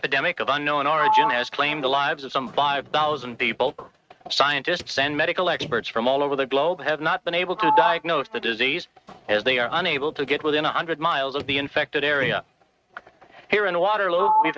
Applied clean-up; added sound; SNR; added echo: neural mask model RNNoise.